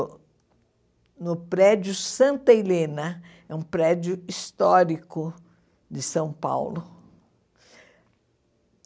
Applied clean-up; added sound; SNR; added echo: none; none; none; none.